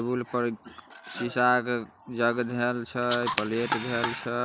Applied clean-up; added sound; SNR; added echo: none; Camera; 7 dB; none.